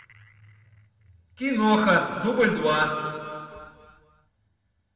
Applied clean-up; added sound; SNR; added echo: none; none; none; reverberation time 2.2 s.